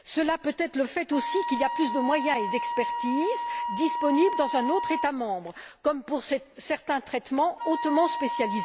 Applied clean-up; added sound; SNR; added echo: none; Wind instrument, woodwind instrument; 5 dB; none.